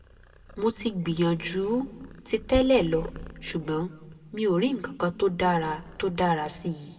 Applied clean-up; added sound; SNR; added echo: none; Purr; 20 dB; reverberation time 1.5 s.